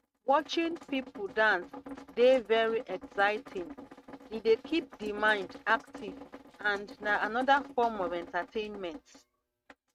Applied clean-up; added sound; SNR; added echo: neural mask model RNNoise.